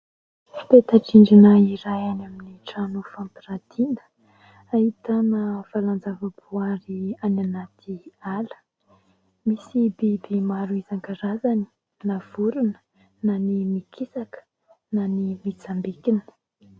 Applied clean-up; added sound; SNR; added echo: none; none; none; none.